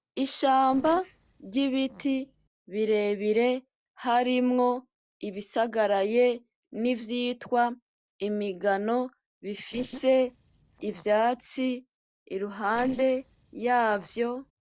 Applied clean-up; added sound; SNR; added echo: neural separator model SepFormer DNS4.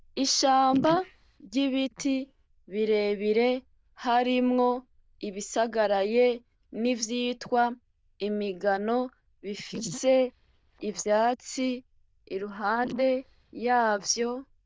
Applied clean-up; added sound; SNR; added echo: neural diffusion model UNIVERSE++.